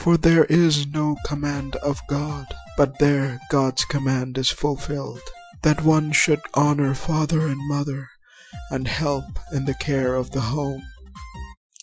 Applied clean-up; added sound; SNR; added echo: classical method Wiener filter.